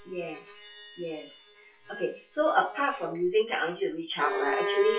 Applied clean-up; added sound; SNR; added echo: classical method WPE with log-MMSE.